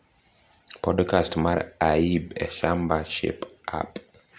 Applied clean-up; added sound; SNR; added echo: none; none; none; none.